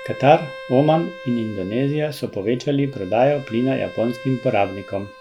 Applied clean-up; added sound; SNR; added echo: none; Bowed string instrument; 17 dB; none.